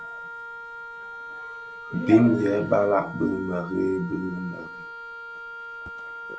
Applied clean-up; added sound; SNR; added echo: none; Wind instrument, woodwind instrument; 12 dB; none.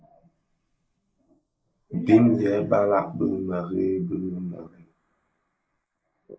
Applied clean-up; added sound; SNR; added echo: neural mask model Resemble Enhance denoiser.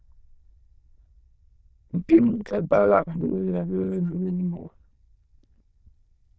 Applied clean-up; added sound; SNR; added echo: neural diffusion model UNIVERSE++.